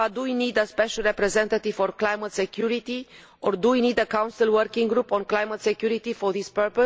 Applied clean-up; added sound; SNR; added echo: none; none; none; none.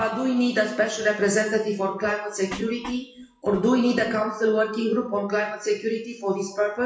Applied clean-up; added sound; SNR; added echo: classical method WPE with log-MMSE.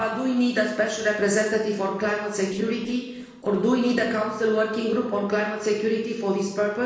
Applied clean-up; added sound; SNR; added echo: neural separator model SepFormer DNS4.